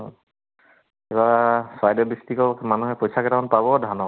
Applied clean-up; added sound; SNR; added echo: none; none; none; none.